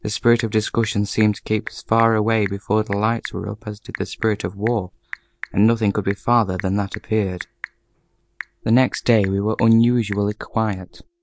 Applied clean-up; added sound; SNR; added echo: none; Telephone / Typing; 18 dB; none.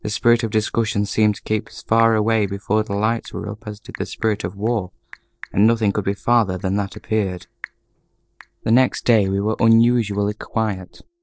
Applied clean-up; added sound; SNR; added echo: neural separator model SepFormer DNS4.